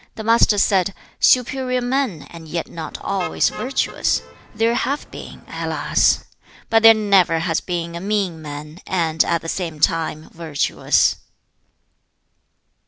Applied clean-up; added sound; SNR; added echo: none; Motor vehicle (road); 16 dB; none.